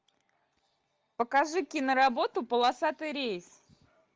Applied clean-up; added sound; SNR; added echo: none; none; none; none.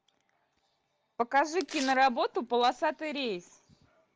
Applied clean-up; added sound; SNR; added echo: none; Tearing; 16 dB; none.